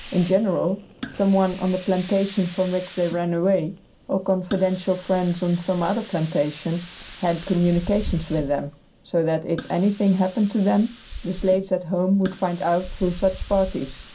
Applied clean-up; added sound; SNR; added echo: none; Hiss; 15 dB; reverberation time 0.3 s.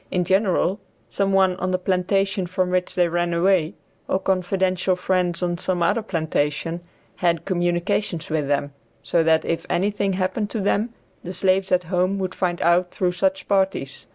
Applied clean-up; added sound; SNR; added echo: none; none; none; none.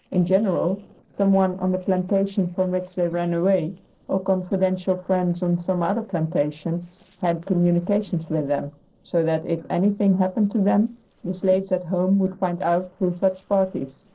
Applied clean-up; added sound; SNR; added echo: neural separator model SepFormer DNS4.